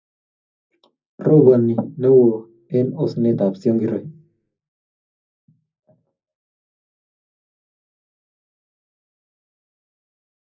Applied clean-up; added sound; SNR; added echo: none; none; none; reverberation time 0.4 s.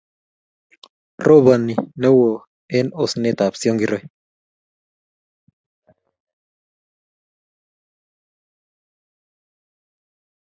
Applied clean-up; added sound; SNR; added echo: none; none; none; none.